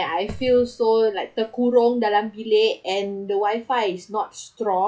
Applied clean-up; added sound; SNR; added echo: classical method log-MMSE.